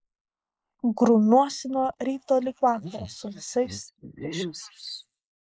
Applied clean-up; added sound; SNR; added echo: neural mask model Resemble Enhance denoiser.